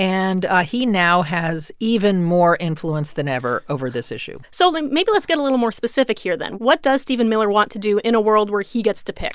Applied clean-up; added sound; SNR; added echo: none; none; none; none.